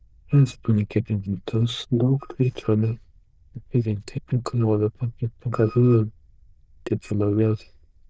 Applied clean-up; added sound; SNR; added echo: neural diffusion model UNIVERSE++.